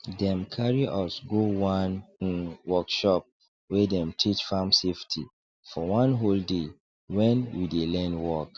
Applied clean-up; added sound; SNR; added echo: none; none; none; none.